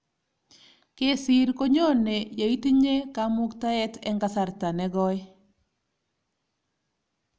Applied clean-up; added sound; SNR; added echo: none; none; none; none.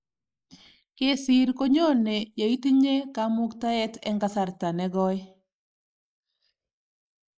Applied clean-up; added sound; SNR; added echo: neural mask model Resemble Enhance denoiser.